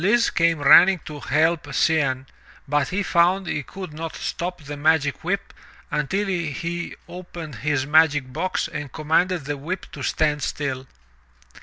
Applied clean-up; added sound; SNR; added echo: none; none; none; none.